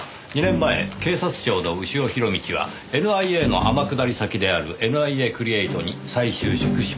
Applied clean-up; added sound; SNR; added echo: none; none; none; none.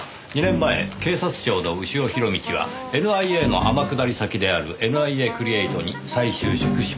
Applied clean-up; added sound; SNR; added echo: none; Wind instrument, woodwind instrument; 13 dB; none.